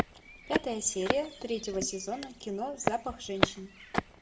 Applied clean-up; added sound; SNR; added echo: none; Walk, footsteps; 0 dB; reverberation time 0.4 s.